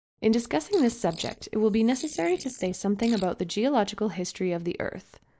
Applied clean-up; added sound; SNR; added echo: neural mask model Resemble Enhance denoiser.